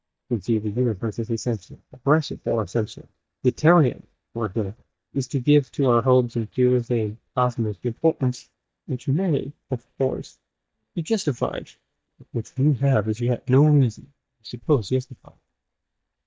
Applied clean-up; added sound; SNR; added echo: neural mask model DeepFilterNet 3.